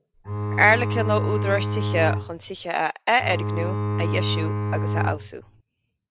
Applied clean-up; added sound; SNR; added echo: none; Bowed string instrument; 0 dB; none.